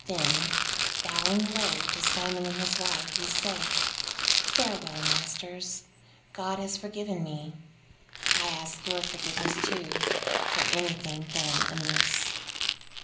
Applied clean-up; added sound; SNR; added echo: none; Rattle; -5 dB; reverberation time 0.5 s.